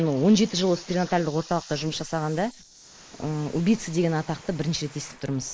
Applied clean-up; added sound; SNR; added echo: neural mask model Resemble Enhance denoiser.